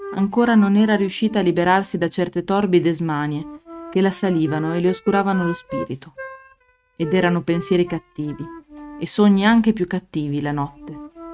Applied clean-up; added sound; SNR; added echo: neural mask model RNNoise.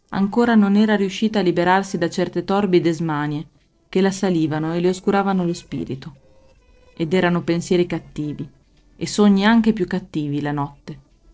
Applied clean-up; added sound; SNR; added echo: neural separator model SepFormer DNS4.